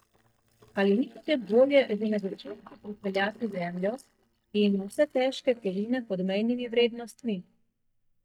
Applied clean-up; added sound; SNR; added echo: neural mask model DeepFilterNet 3.